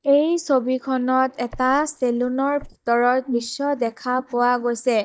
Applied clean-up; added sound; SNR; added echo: neural mask model DeepFilterNet 3.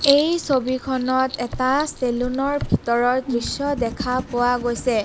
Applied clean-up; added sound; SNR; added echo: none; Writing; 10 dB; none.